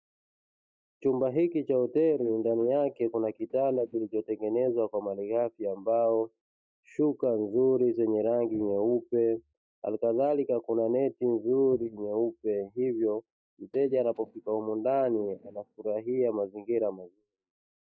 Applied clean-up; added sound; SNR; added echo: neural mask model DeepFilterNet 3.